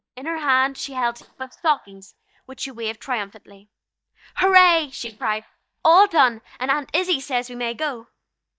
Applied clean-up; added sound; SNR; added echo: neural mask model DeepFilterNet 3.